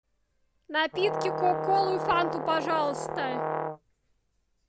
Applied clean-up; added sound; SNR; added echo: none; Brass instrument; 2 dB; none.